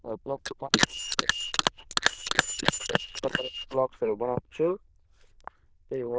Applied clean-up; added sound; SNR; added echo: neural diffusion model UNIVERSE++.